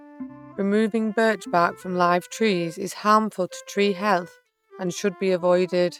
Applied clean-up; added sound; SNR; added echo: neural mask model RNNoise.